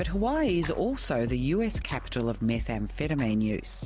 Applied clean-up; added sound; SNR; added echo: none; none; none; none.